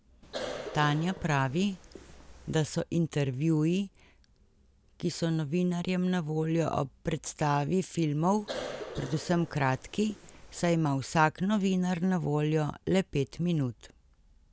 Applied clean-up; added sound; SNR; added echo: none; Cough; 12 dB; none.